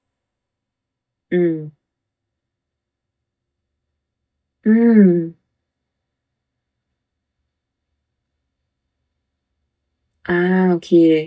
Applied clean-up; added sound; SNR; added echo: neural mask model DeepFilterNet 3.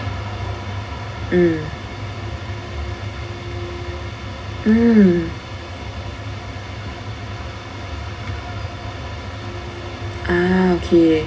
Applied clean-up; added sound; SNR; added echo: none; Bowed string instrument; 20 dB; reverberation time 0.4 s.